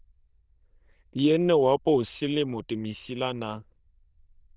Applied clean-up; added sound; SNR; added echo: neural diffusion model UNIVERSE++.